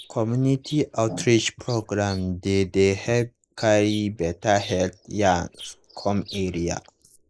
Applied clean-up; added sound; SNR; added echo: neural mask model Resemble Enhance denoiser.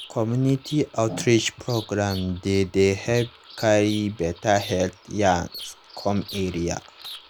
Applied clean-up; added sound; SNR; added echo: none; Bird vocalization, bird call, bird song; 18 dB; none.